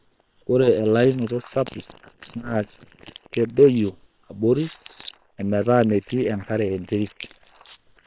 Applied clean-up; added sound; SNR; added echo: neural separator model SepFormer WHAM!.